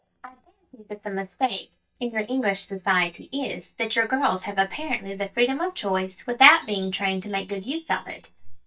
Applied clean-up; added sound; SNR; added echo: neural mask model DeepFilterNet 3.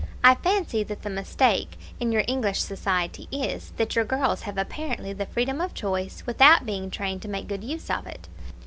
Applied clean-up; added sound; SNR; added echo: none; none; none; none.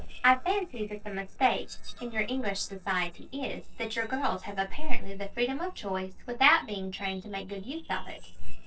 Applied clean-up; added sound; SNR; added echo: neural separator model SepFormer DNS4.